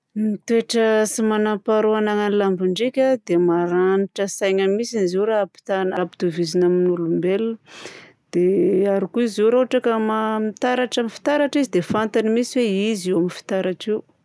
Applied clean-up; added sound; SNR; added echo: none; none; none; none.